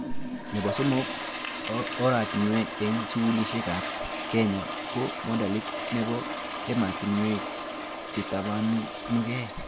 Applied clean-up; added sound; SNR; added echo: none; Toilet flush; 4 dB; none.